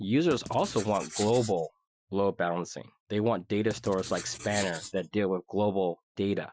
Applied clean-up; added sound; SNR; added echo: classical method Wiener filter.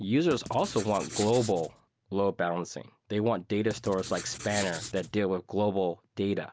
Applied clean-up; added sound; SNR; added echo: none; Writing; 12 dB; none.